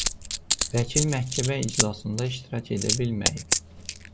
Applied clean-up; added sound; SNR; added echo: none; Coin (dropping); 0 dB; none.